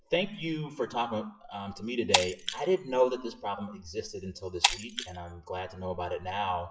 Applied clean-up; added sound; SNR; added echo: classical method WPE with log-MMSE.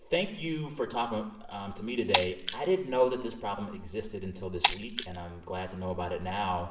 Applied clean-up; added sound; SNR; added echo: none; Shatter; 3 dB; reverberation time 0.8 s.